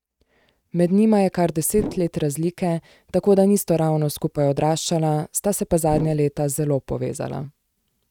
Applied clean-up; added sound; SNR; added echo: neural mask model RNNoise.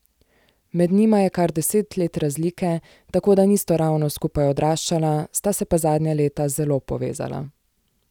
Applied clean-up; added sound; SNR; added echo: none; none; none; none.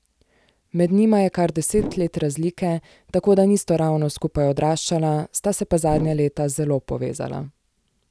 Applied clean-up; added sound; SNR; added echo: none; Whoosh, swoosh, swish; 7 dB; none.